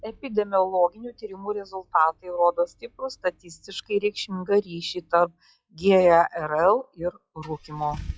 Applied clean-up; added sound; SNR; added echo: classical method log-MMSE.